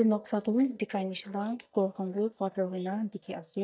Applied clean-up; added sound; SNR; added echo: neural mask model DeepFilterNet 3.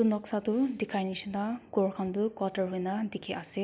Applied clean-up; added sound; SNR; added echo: none; none; none; none.